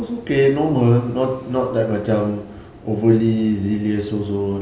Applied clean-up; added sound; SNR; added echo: none; none; none; none.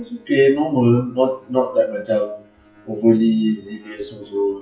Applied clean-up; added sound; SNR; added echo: classical method WPE with log-MMSE.